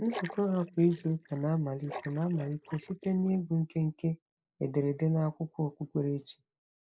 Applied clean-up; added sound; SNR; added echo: neural mask model Resemble Enhance denoiser.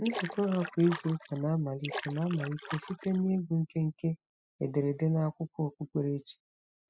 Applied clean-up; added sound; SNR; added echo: classical method spectral subtraction.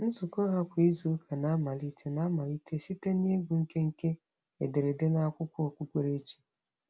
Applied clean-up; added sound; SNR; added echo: none; none; none; none.